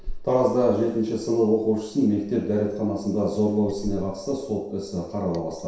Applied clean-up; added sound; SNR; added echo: none; Liquid; 16 dB; reverberation time 0.7 s.